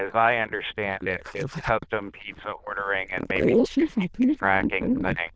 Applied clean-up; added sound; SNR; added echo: neural diffusion model UNIVERSE++.